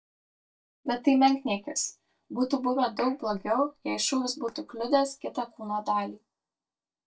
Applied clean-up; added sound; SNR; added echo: neural mask model DeepFilterNet 3.